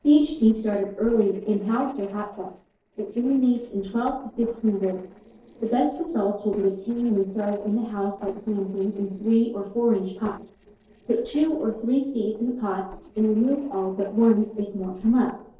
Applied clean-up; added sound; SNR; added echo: neural separator model SepFormer DNS4.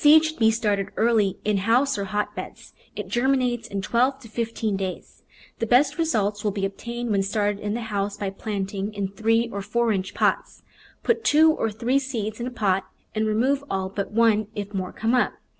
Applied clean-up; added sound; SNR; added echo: none; none; none; none.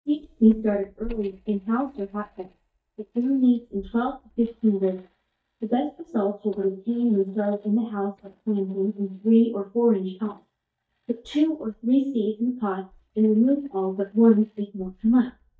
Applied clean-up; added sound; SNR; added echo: neural mask model DeepFilterNet 3.